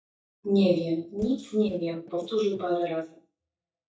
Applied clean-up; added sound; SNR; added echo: neural mask model DeepFilterNet 3.